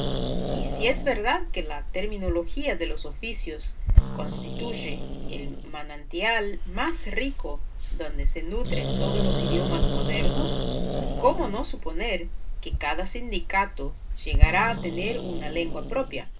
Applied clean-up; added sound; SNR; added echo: none; Growling; -5 dB; reverberation time 0.2 s.